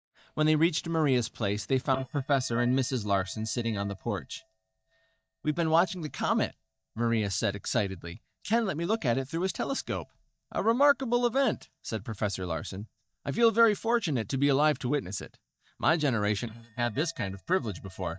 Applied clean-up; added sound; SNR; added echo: neural mask model DeepFilterNet 3.